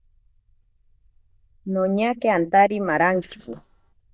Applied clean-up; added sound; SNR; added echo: neural diffusion model UNIVERSE++.